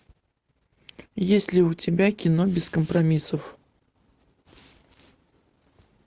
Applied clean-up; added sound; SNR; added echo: none; none; none; none.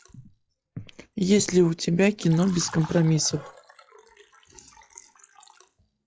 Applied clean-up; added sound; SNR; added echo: classical method log-MMSE.